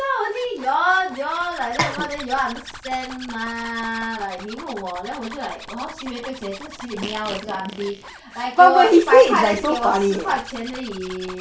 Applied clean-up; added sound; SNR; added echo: none; Fart + Zipper (clothing); 16 dB; none.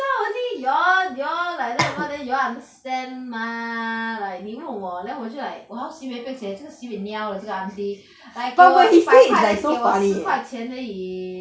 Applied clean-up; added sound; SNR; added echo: none; none; none; none.